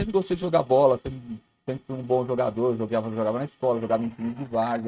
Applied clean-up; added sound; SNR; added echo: neural mask model RNNoise.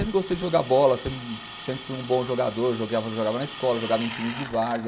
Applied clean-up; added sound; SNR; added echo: none; Drill; 13 dB; none.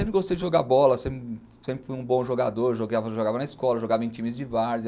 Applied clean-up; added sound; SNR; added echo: none; none; none; none.